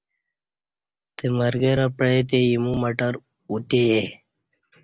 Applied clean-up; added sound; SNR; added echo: none; none; none; none.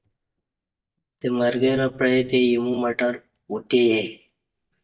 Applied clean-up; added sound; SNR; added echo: neural mask model DeepFilterNet 3.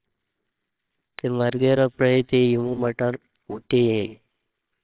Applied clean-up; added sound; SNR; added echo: neural separator model SepFormer WHAMR!.